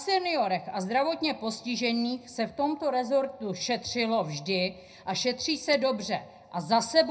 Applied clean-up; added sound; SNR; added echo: none; none; none; reverberation time 0.4 s.